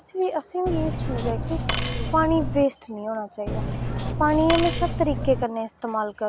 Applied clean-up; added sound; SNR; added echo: none; Cutlery, silverware; 2 dB; none.